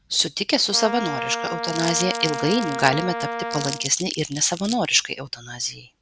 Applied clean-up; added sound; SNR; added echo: none; Crumpling, crinkling + Brass instrument; 5 dB; none.